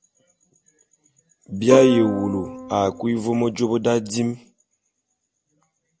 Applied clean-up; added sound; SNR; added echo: none; Plucked string instrument; 7 dB; none.